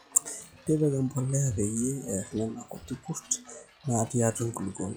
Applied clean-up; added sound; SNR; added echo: classical method log-MMSE.